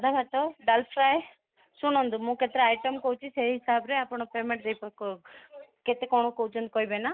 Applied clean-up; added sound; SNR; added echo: none; none; none; none.